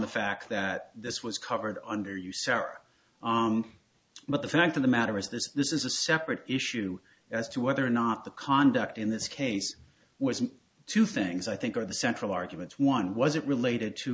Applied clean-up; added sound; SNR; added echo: none; none; none; none.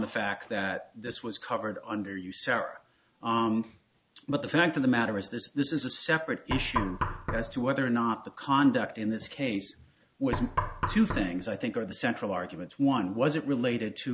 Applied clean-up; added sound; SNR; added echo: none; Knock; 3 dB; none.